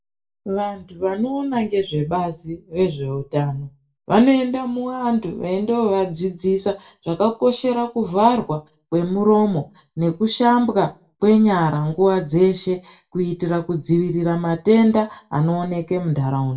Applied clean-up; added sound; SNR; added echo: none; none; none; reverberation time 0.2 s.